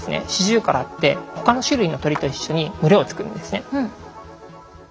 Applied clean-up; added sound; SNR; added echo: none; Clapping; 18 dB; none.